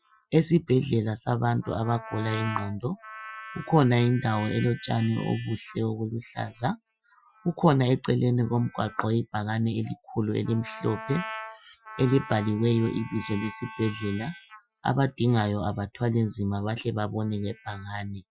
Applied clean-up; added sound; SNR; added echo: classical method Wiener filter.